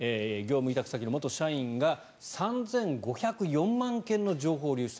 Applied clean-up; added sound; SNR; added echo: none; none; none; none.